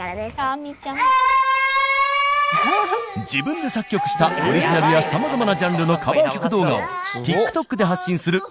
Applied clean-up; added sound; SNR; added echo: none; none; none; none.